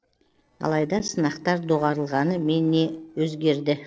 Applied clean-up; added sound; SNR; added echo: neural separator model SepFormer DNS4.